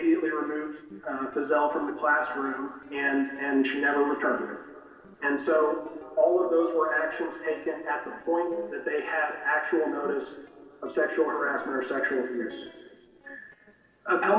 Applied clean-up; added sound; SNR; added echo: neural separator model SepFormer DNS4.